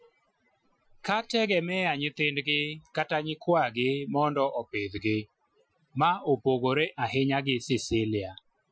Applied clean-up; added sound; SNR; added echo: classical method Wiener filter.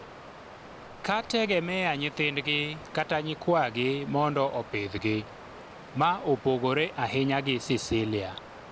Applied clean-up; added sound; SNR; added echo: none; Water; 16 dB; none.